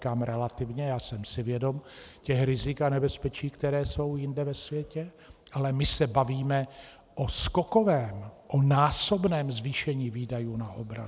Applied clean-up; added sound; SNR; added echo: none; none; none; none.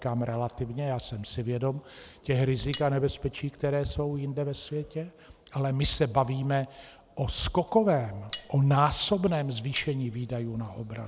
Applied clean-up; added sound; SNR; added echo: none; Cutlery, silverware; 15 dB; none.